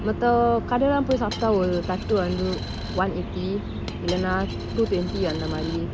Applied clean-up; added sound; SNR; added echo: none; Coin (dropping); 16 dB; none.